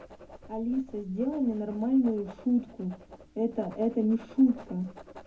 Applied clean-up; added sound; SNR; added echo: none; Writing; 20 dB; reverberation time 0.3 s.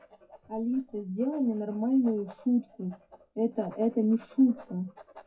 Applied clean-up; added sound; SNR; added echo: classical method WPE with log-MMSE.